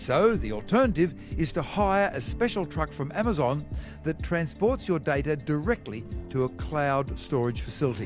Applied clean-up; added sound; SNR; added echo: none; Frog; 20 dB; none.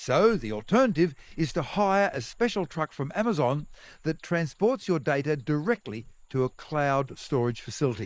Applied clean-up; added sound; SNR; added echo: neural mask model Resemble Enhance denoiser.